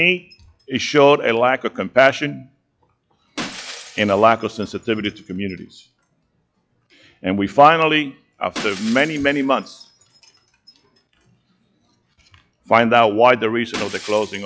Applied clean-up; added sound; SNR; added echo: classical method log-MMSE.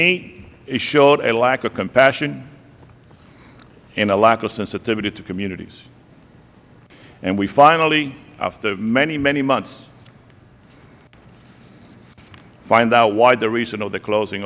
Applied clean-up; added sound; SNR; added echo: none; none; none; none.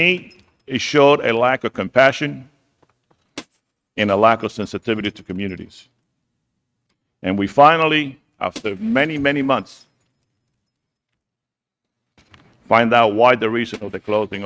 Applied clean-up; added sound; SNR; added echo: neural mask model RNNoise.